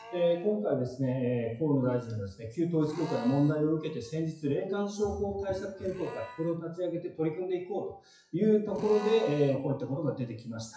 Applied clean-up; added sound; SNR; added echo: classical method WPE with log-MMSE.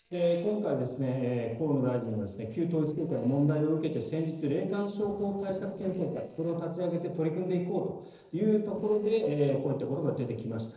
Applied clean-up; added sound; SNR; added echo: neural separator model SepFormer DNS4.